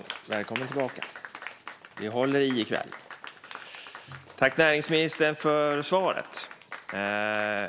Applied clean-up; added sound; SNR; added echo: none; Applause; 14 dB; none.